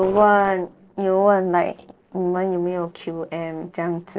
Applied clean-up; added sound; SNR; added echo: neural separator model SepFormer DNS4.